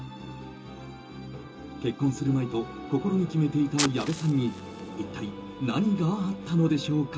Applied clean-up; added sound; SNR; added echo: none; Fire; 15 dB; reverberation time 0.2 s.